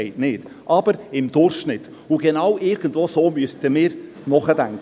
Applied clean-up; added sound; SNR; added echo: none; none; none; none.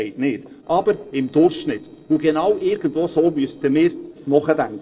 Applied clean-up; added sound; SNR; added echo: neural separator model SepFormer DNS4.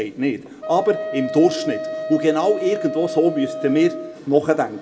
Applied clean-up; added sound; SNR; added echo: none; Wind instrument, woodwind instrument; 9 dB; reverberation time 1.6 s.